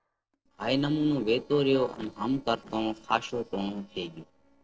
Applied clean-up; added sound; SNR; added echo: neural separator model SepFormer DNS4.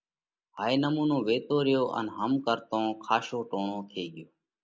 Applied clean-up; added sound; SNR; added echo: none; none; none; none.